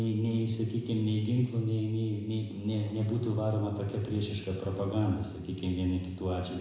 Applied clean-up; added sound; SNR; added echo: none; none; none; reverberation time 1.0 s.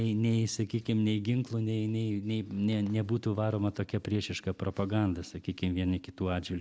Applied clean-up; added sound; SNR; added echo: none; none; none; none.